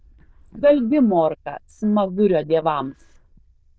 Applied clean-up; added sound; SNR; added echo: neural diffusion model UNIVERSE++.